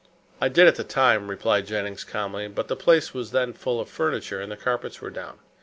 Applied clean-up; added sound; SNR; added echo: none; none; none; none.